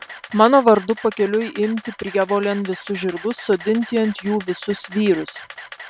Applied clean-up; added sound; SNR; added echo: none; Camera; 16 dB; none.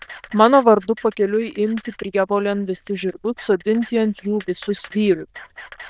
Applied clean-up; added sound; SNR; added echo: neural diffusion model UNIVERSE++.